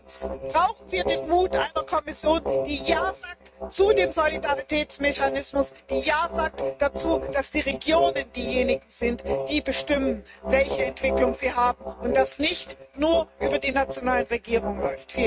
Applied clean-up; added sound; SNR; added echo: neural mask model RNNoise.